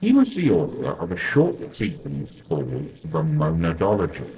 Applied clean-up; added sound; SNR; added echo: neural separator model SepFormer DNS4.